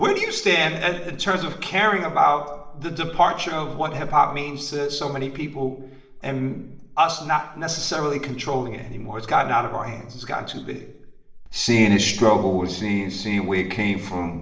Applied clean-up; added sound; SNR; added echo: none; none; none; reverberation time 0.7 s.